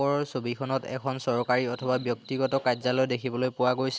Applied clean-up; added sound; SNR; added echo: none; none; none; none.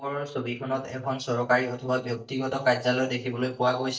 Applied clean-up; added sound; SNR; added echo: neural mask model DeepFilterNet 3.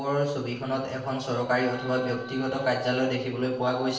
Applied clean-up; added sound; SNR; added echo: none; Wind instrument, woodwind instrument; 16 dB; reverberation time 0.7 s.